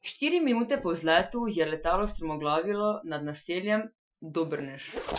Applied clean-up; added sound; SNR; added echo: classical method Wiener filter.